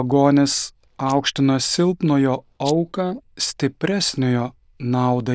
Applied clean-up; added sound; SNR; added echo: neural diffusion model UNIVERSE++.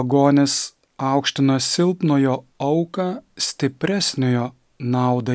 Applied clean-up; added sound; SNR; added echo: none; none; none; none.